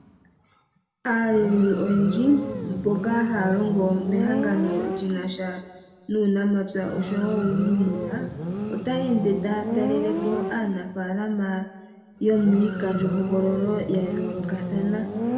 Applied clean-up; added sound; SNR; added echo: none; Motorcycle; 6 dB; reverberation time 1.3 s.